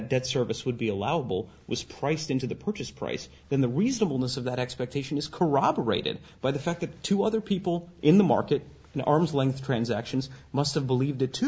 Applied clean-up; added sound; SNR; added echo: none; none; none; none.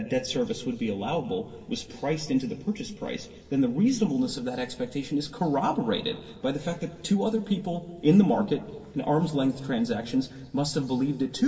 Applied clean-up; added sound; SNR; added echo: none; none; none; reverberation time 2.7 s.